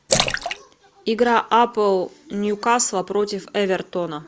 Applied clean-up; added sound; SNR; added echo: none; Splash, splatter; 5 dB; none.